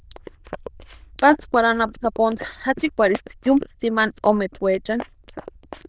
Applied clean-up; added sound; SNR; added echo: neural diffusion model UNIVERSE++.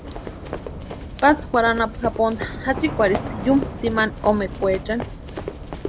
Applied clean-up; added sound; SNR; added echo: none; Run + Subway, metro, underground / Train; 8 dB; none.